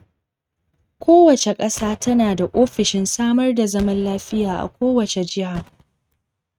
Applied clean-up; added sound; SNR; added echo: neural mask model RNNoise.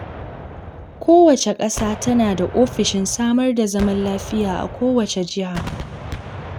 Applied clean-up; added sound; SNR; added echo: none; Gunshot, gunfire; 13 dB; none.